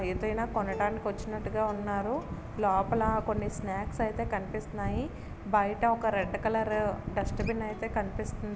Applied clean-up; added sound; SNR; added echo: none; Acoustic guitar; 20 dB; none.